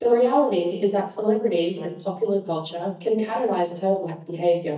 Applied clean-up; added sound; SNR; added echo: neural mask model DeepFilterNet 3.